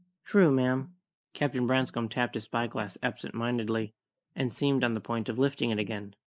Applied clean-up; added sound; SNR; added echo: neural mask model Resemble Enhance denoiser.